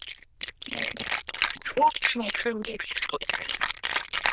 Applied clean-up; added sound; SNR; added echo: neural diffusion model UNIVERSE++.